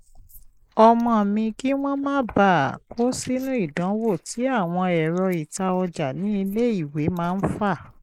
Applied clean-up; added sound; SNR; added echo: neural mask model Resemble Enhance denoiser.